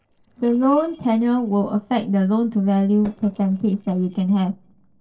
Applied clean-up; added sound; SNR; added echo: neural separator model SepFormer DNS4.